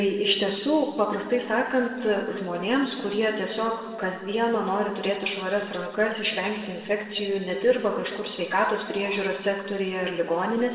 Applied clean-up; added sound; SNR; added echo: neural separator model SepFormer DNS4.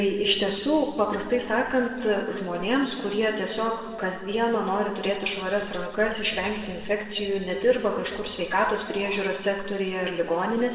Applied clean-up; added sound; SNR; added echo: none; Walk, footsteps; 18 dB; reverberation time 1.8 s.